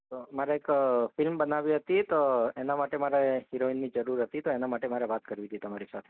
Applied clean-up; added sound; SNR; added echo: none; none; none; none.